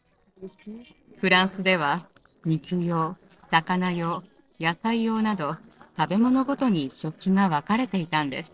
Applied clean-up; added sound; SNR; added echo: neural separator model SepFormer DNS4.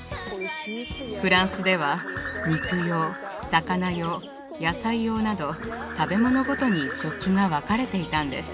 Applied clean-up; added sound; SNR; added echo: none; Bird; 10 dB; none.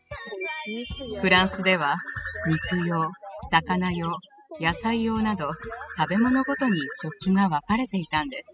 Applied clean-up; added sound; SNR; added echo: classical method spectral subtraction.